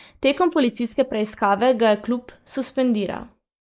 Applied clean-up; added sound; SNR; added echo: neural mask model Resemble Enhance denoiser.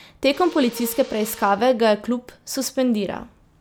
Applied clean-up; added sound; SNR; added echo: none; Mechanisms; 20 dB; none.